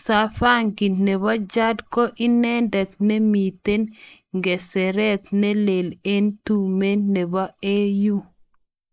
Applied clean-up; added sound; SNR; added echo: neural mask model Resemble Enhance denoiser.